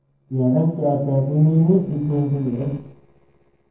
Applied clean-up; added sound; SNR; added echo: neural separator model SepFormer DNS4.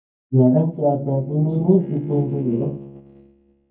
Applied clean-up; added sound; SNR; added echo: neural mask model DeepFilterNet 3.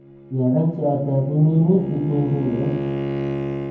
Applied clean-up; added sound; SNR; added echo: none; Bowed string instrument; 7 dB; reverberation time 0.9 s.